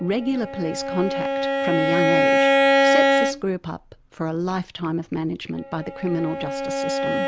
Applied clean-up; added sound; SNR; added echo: none; Bowed string instrument; -4 dB; none.